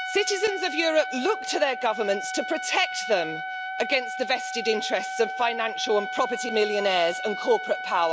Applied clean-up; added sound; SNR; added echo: none; Trumpet; 7 dB; none.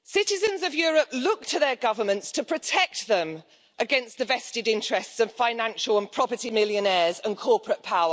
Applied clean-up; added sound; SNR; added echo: none; none; none; none.